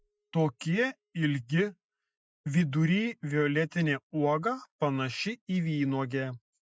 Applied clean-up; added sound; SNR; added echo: classical method Wiener filter.